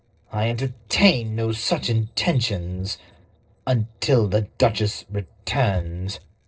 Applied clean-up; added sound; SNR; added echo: neural separator model SepFormer DNS4.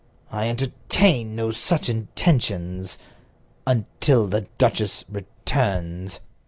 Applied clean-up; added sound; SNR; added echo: none; none; none; none.